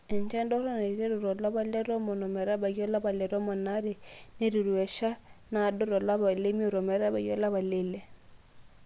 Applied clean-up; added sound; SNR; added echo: none; none; none; none.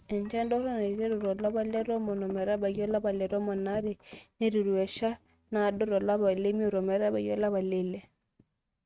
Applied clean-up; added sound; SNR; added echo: neural mask model RNNoise.